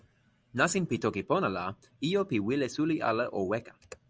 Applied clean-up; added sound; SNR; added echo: none; none; none; none.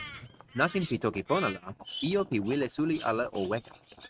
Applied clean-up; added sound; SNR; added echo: neural mask model RNNoise.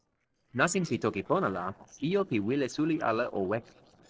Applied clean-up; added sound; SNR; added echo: neural separator model SepFormer DNS4.